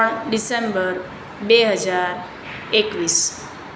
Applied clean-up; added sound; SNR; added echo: none; none; none; none.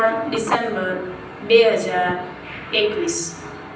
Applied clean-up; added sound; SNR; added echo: none; Telephone; 11 dB; reverberation time 0.6 s.